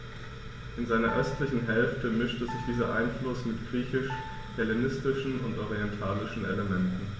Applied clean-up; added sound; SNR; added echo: none; Piano; 16 dB; reverberation time 0.5 s.